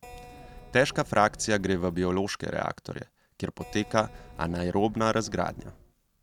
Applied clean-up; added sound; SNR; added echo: none; Keyboard (musical); 18 dB; none.